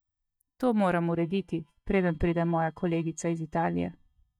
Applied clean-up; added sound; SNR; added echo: neural mask model DeepFilterNet 3.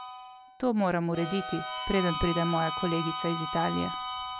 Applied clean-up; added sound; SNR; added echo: none; Harmonica; 5 dB; none.